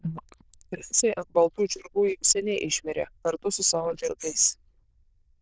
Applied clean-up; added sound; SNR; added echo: neural diffusion model UNIVERSE++.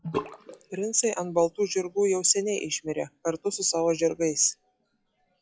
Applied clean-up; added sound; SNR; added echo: classical method log-MMSE.